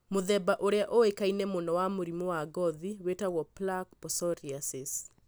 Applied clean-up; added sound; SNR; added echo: none; none; none; none.